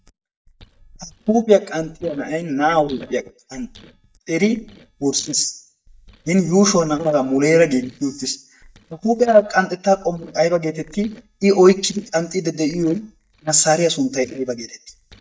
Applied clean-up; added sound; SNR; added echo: neural mask model DeepFilterNet 3.